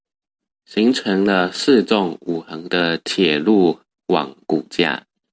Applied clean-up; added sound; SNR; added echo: none; none; none; none.